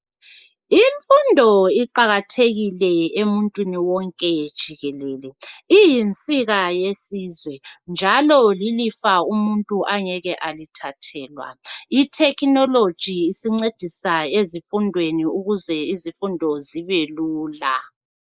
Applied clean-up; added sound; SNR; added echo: neural mask model Resemble Enhance denoiser.